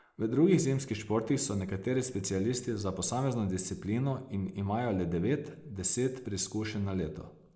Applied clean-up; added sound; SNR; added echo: neural mask model Resemble Enhance denoiser.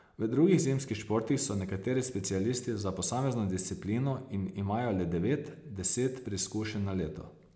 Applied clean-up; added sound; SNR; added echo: none; none; none; none.